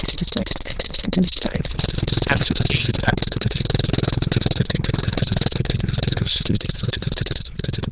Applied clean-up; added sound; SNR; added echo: neural diffusion model UNIVERSE++.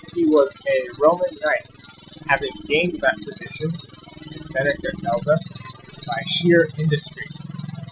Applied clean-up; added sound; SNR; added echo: classical method Wiener filter.